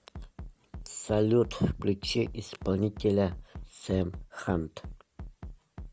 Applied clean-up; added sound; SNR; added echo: none; Bass drum; 14 dB; none.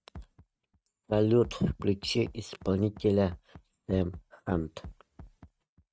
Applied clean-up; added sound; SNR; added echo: neural mask model RNNoise.